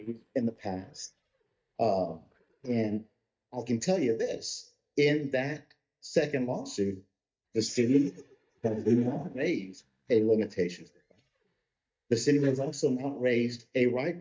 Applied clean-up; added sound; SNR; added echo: neural mask model DeepFilterNet 3.